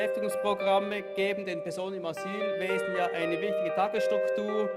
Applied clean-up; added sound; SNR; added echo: none; Guitar; 0 dB; none.